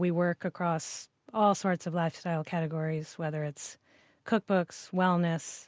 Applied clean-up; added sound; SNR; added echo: none; none; none; none.